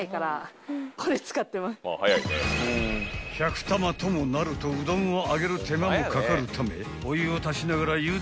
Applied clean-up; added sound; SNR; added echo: none; none; none; none.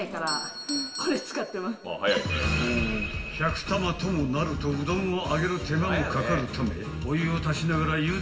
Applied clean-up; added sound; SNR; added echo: none; Doorbell; 16 dB; reverberation time 1.7 s.